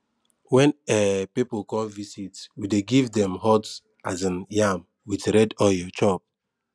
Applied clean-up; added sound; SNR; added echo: none; none; none; none.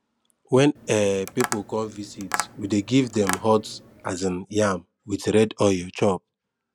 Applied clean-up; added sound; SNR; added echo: none; Tap; 11 dB; none.